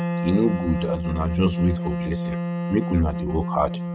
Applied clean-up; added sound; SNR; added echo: neural mask model RNNoise.